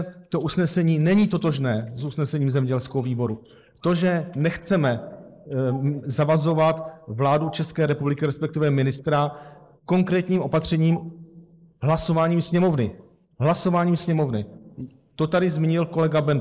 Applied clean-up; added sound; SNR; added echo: neural mask model Resemble Enhance denoiser.